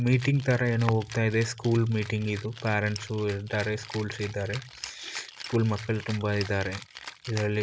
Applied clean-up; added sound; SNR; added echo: none; Rattle (instrument); 16 dB; none.